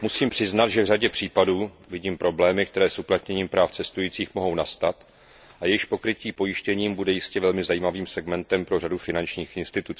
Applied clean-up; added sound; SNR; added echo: none; none; none; none.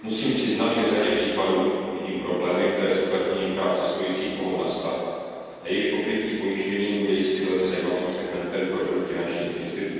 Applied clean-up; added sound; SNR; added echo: none; none; none; reverberation time 2.1 s.